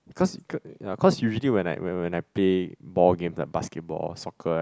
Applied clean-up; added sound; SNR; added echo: none; none; none; none.